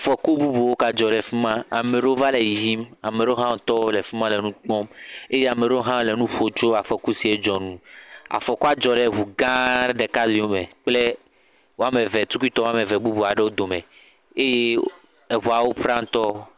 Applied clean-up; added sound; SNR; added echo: none; none; none; none.